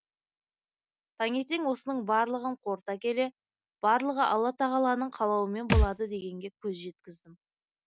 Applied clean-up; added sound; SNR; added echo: none; Thump, thud; -1 dB; none.